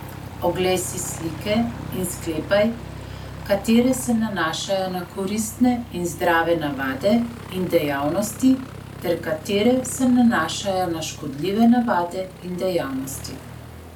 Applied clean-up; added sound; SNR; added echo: none; Aircraft; 13 dB; none.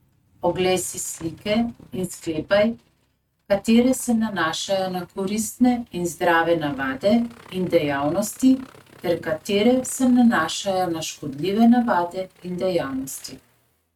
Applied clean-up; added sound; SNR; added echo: neural mask model RNNoise.